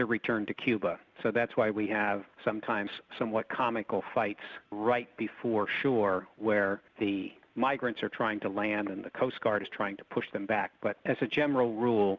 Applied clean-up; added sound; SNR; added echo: none; none; none; none.